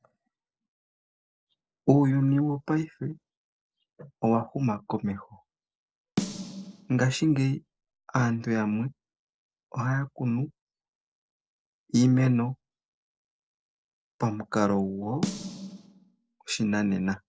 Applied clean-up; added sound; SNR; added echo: neural separator model SepFormer DNS4.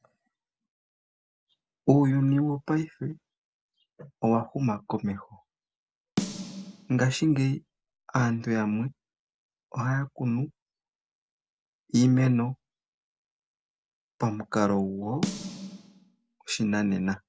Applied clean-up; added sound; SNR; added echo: none; Snare drum; 8 dB; none.